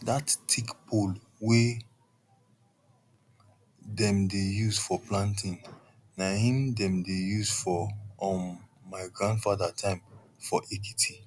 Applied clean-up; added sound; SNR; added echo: none; none; none; none.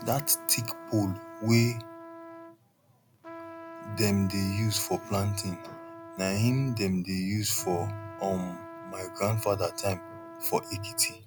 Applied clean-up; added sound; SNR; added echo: none; Trumpet; 14 dB; none.